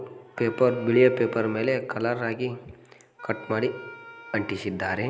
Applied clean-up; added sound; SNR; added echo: none; Wind instrument, woodwind instrument; 19 dB; none.